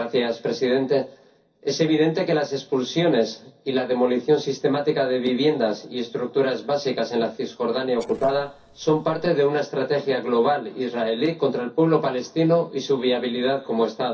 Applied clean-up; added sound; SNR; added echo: neural separator model SepFormer DNS4.